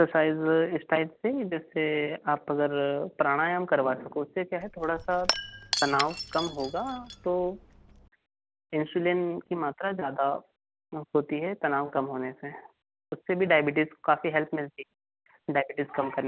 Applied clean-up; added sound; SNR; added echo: none; Shatter / Crushing; 7 dB; none.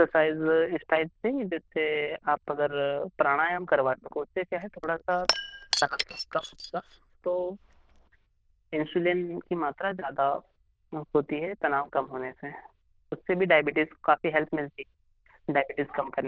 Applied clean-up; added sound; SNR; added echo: neural diffusion model UNIVERSE++.